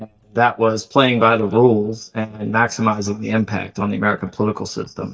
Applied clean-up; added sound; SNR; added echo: neural mask model DeepFilterNet 3.